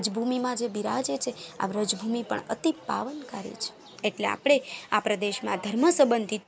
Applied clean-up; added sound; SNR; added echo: none; none; none; none.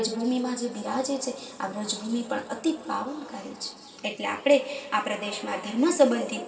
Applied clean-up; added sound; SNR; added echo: none; none; none; reverberation time 2.2 s.